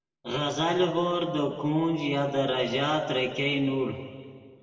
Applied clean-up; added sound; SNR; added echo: none; none; none; reverberation time 1.8 s.